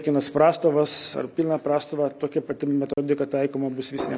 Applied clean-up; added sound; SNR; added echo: none; none; none; none.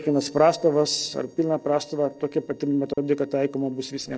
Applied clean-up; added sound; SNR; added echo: neural separator model SepFormer DNS4.